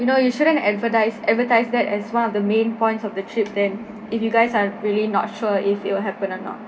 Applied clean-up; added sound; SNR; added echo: none; none; none; none.